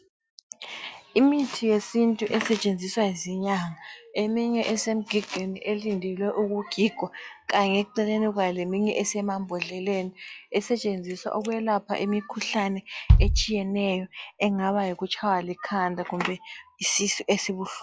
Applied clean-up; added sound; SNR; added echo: classical method log-MMSE.